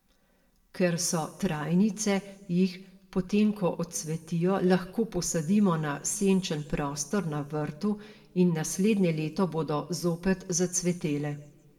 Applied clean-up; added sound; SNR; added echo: none; none; none; reverberation time 1.2 s.